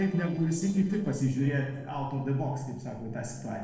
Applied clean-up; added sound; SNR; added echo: neural separator model SepFormer DNS4.